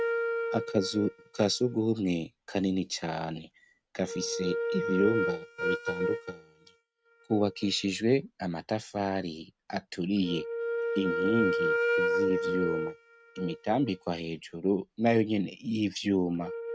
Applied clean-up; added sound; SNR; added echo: neural mask model RNNoise.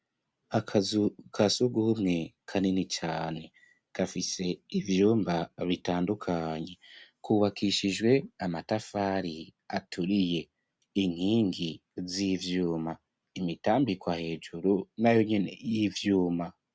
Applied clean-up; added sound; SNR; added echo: none; none; none; none.